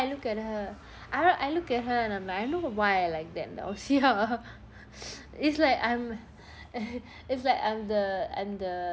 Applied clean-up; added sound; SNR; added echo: none; none; none; none.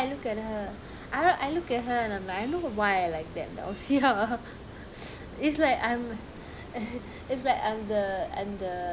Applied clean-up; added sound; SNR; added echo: none; Water; 15 dB; none.